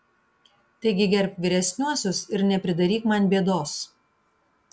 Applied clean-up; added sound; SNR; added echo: none; none; none; none.